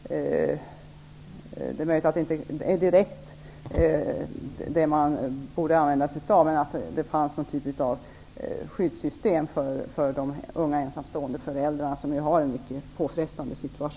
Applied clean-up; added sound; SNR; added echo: none; none; none; none.